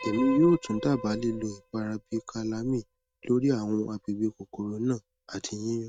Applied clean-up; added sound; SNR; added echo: neural mask model RNNoise.